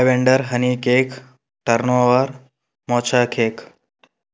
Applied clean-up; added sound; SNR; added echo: none; none; none; none.